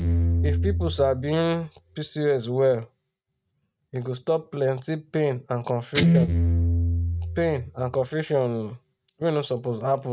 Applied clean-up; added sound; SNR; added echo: neural mask model RNNoise.